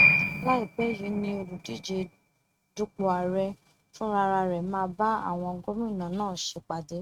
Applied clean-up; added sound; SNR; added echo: neural mask model RNNoise.